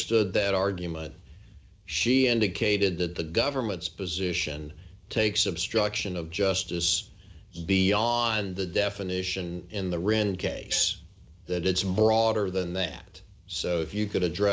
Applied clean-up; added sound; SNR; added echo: none; none; none; none.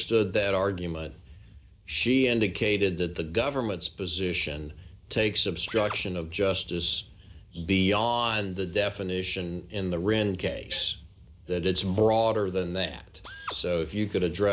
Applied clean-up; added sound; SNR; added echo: none; Drill; 14 dB; none.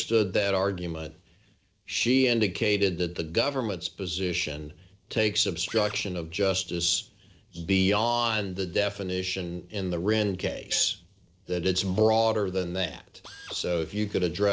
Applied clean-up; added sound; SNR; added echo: neural separator model SepFormer DNS4.